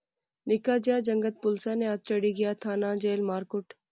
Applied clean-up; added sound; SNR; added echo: none; none; none; none.